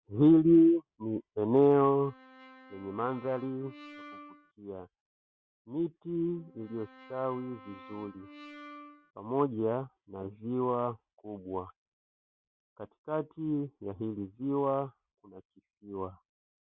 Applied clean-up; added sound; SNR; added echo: none; Brass instrument; 20 dB; none.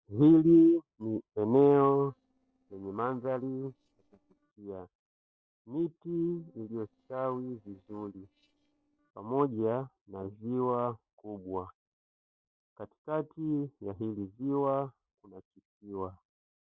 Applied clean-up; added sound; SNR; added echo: neural separator model SepFormer DNS4.